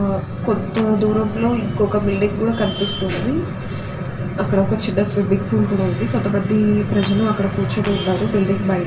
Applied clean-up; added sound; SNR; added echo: none; Clapping; 19 dB; reverberation time 0.3 s.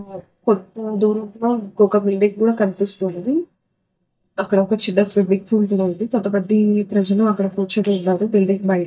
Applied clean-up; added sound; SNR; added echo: neural mask model DeepFilterNet 3.